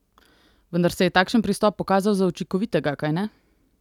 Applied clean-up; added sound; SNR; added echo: none; none; none; none.